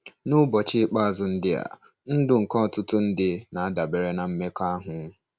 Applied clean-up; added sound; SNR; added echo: none; none; none; none.